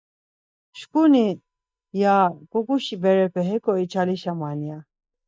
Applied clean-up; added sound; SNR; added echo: neural mask model DeepFilterNet 3.